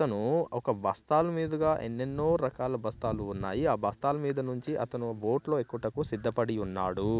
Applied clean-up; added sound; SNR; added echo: none; none; none; none.